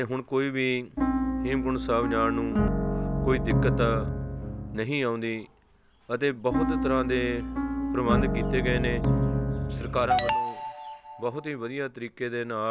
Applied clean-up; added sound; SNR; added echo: none; Piano; -2 dB; none.